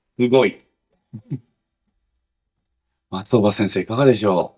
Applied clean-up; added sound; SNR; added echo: neural mask model DeepFilterNet 3.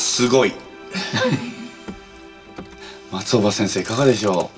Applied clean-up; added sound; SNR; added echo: none; Motor vehicle (road); 19 dB; reverberation time 0.2 s.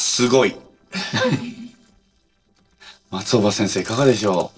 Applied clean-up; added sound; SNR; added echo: neural separator model SepFormer DNS4.